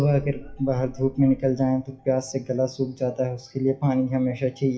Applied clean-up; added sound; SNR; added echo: classical method WPE with log-MMSE.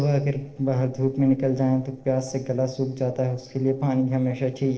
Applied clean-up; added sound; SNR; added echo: neural separator model SepFormer DNS4.